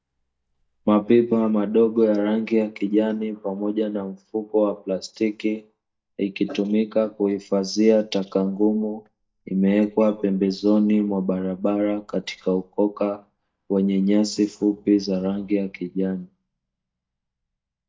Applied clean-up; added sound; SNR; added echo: neural mask model DeepFilterNet 3.